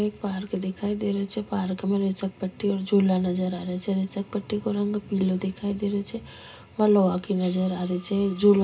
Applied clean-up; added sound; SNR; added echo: none; none; none; reverberation time 0.2 s.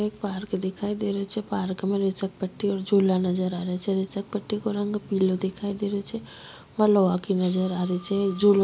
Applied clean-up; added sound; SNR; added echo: none; none; none; none.